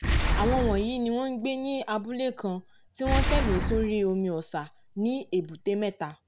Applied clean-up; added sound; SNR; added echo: none; Boom; 1 dB; none.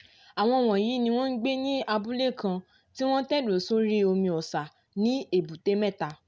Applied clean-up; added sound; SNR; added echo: none; none; none; none.